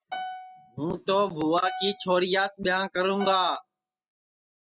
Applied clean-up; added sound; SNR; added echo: classical method spectral subtraction.